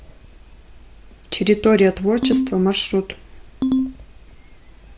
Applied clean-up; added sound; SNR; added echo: none; Ringtone; 2 dB; none.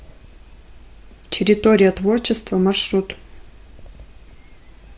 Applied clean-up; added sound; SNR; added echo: none; none; none; none.